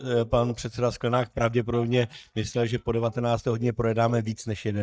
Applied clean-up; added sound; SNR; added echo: neural mask model DeepFilterNet 3.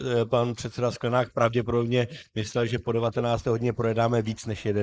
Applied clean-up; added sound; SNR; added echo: neural mask model Resemble Enhance denoiser.